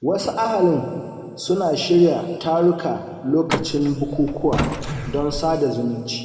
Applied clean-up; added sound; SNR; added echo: none; Truck; 7 dB; reverberation time 1.9 s.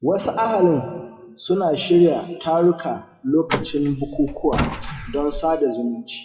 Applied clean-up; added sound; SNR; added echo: classical method WPE with log-MMSE.